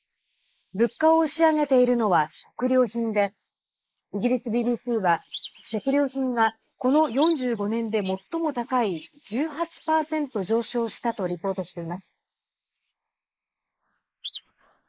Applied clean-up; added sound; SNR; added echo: neural mask model Resemble Enhance denoiser.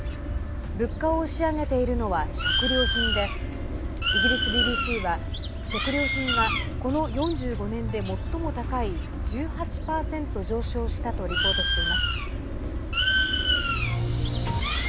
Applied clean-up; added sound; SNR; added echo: none; Bird; -3 dB; none.